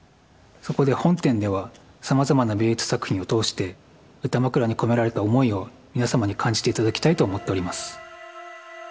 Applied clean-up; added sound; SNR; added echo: none; none; none; none.